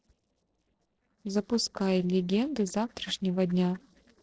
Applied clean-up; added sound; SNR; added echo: neural separator model SepFormer DNS4.